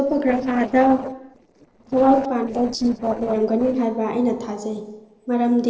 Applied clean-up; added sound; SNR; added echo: neural separator model SepFormer DNS4.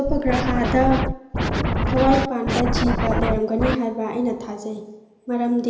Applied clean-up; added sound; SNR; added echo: none; Scratching (performance technique); 0 dB; reverberation time 1.4 s.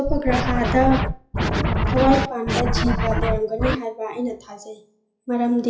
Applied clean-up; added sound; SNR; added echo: classical method WPE with log-MMSE.